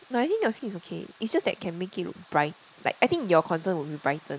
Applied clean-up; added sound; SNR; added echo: neural mask model Resemble Enhance denoiser.